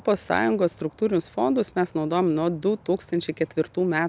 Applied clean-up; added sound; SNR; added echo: none; none; none; none.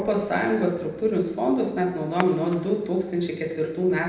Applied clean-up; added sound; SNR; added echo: none; Fireworks; 19 dB; reverberation time 0.9 s.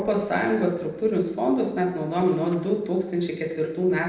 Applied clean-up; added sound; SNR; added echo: neural separator model SepFormer DNS4.